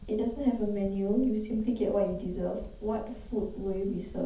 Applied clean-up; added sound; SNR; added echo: none; Fire; 12 dB; reverberation time 0.5 s.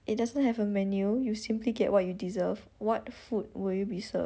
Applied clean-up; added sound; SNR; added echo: none; none; none; none.